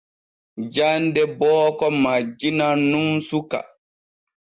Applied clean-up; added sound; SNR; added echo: none; none; none; none.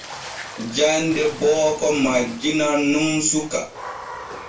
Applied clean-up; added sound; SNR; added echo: none; Water / Splash, splatter; 15 dB; reverberation time 0.3 s.